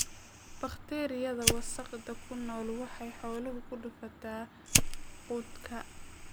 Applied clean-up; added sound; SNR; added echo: none; Fire; -3 dB; none.